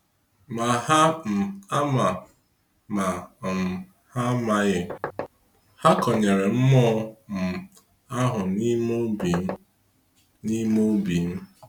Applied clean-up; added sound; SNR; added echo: none; Knock; 8 dB; none.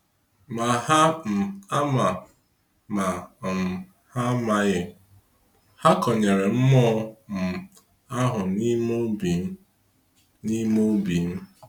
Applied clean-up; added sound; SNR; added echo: none; none; none; none.